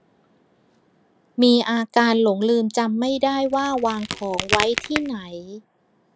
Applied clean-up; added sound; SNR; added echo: none; Crack; 8 dB; none.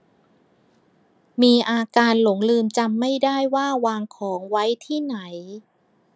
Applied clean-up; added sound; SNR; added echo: none; none; none; none.